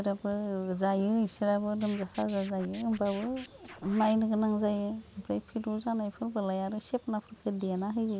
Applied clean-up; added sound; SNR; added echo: none; Scratching (performance technique); 19 dB; none.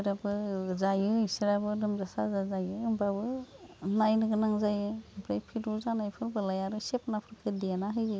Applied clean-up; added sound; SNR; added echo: none; none; none; none.